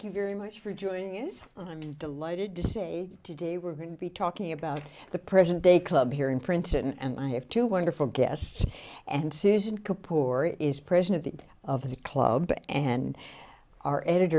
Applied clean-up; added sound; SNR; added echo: none; none; none; none.